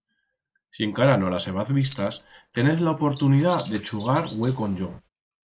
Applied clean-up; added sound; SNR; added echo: neural mask model Resemble Enhance denoiser.